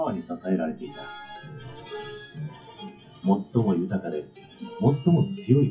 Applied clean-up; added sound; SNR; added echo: classical method WPE with log-MMSE.